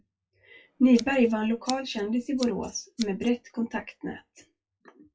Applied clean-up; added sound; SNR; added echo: classical method WPE with log-MMSE.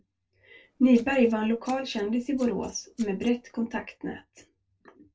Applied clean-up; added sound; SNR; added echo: neural separator model SepFormer DNS4.